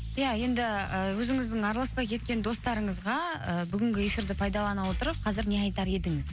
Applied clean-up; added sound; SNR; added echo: none; none; none; none.